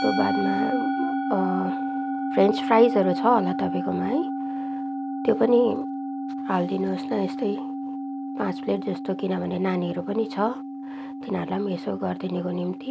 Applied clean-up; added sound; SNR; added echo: none; Musical instrument; 3 dB; none.